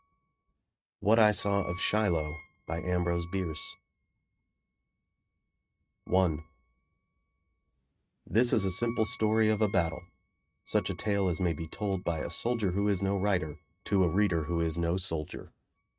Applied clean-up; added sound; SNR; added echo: neural mask model RNNoise.